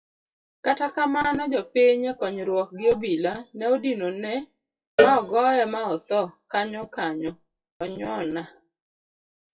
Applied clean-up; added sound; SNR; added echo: classical method WPE with log-MMSE.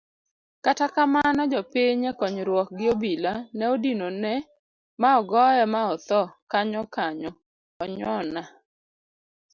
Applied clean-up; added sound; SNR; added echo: none; none; none; none.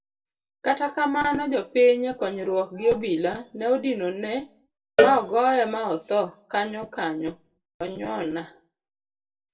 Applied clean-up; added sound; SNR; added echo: none; Cowbell; 2 dB; reverberation time 0.2 s.